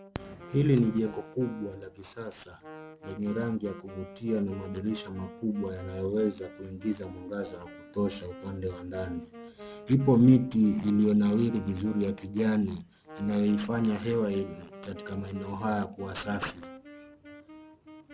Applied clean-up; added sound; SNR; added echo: none; Wind instrument, woodwind instrument; 18 dB; none.